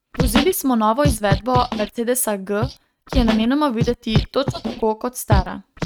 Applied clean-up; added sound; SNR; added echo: neural mask model RNNoise.